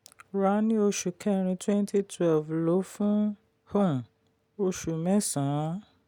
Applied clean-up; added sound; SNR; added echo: none; none; none; none.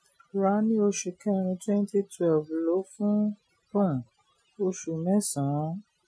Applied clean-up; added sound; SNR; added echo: classical method Wiener filter.